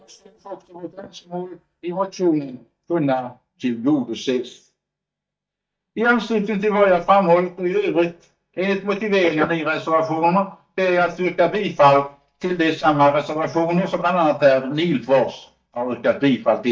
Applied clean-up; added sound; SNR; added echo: neural mask model DeepFilterNet 3.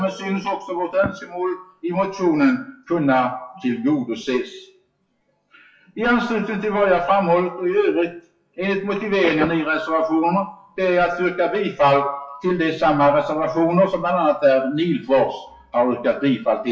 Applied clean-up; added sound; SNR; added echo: classical method WPE with log-MMSE.